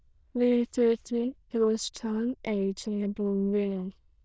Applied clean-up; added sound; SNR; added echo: neural diffusion model UNIVERSE++.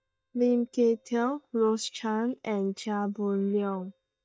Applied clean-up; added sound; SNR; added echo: neural mask model DeepFilterNet 3.